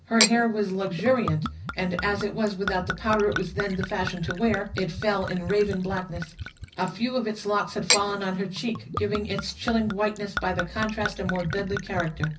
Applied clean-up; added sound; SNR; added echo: none; Gurgling / Chink, clink / Liquid; 6 dB; reverberation time 0.4 s.